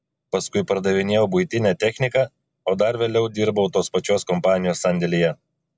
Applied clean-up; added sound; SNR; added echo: none; none; none; none.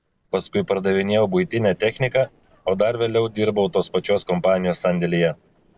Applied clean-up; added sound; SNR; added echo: neural separator model SepFormer DNS4.